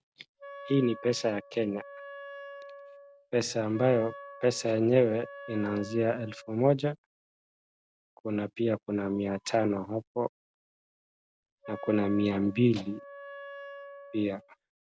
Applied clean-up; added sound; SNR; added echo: none; Wind instrument, woodwind instrument; 16 dB; none.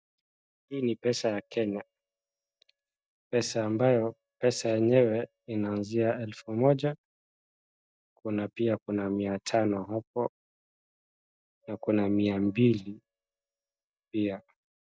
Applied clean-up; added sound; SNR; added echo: neural mask model DeepFilterNet 3.